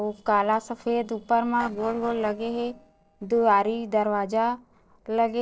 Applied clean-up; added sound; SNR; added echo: neural separator model SepFormer DNS4.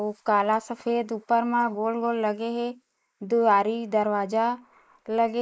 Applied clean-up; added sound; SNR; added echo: neural mask model Resemble Enhance denoiser.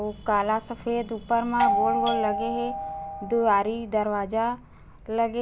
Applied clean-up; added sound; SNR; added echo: none; Doorbell; 1 dB; none.